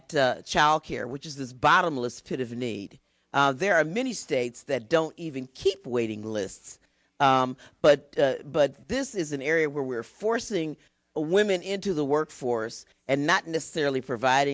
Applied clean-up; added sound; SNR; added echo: none; none; none; none.